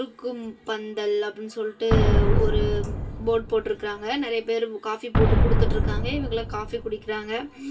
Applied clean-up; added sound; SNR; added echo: none; Boom; -5 dB; reverberation time 0.2 s.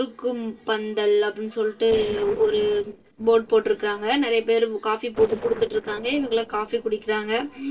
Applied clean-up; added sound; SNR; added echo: neural separator model SepFormer DNS4.